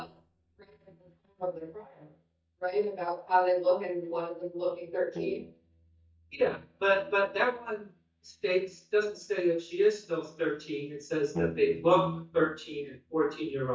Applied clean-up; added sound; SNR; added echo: neural mask model DeepFilterNet 3.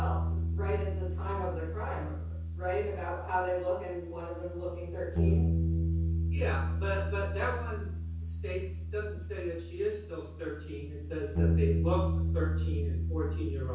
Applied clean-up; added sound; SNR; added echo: none; Bass guitar; -5 dB; reverberation time 0.6 s.